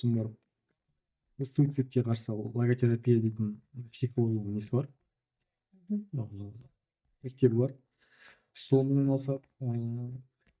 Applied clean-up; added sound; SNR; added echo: neural mask model DeepFilterNet 3.